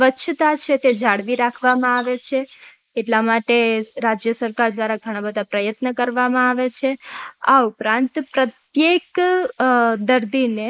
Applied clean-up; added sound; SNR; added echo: neural mask model Resemble Enhance denoiser.